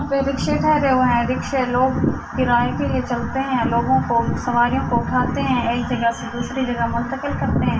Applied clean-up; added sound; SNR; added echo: none; none; none; reverberation time 0.3 s.